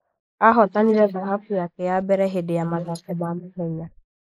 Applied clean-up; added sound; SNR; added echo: neural mask model Resemble Enhance denoiser.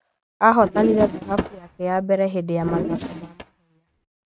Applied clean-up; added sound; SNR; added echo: neural mask model RNNoise.